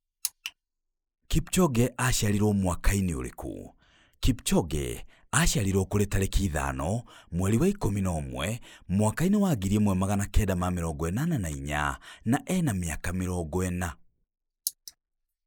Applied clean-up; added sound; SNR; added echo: neural mask model Resemble Enhance denoiser.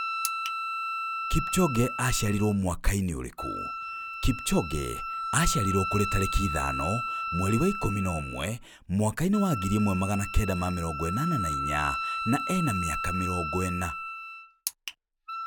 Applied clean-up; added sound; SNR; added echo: none; Wind instrument, woodwind instrument; 5 dB; none.